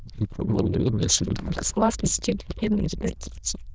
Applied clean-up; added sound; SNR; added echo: neural diffusion model UNIVERSE++.